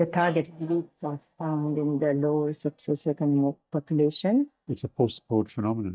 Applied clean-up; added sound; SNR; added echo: neural mask model DeepFilterNet 3.